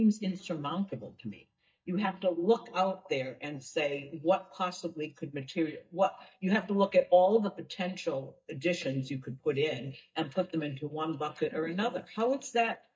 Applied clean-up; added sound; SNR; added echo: neural mask model DeepFilterNet 3.